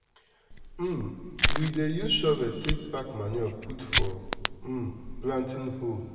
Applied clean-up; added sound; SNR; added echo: none; Fire; -1 dB; reverberation time 2.0 s.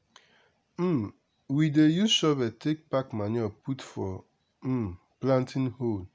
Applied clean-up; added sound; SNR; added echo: none; none; none; none.